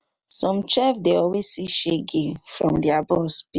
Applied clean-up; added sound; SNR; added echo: none; none; none; none.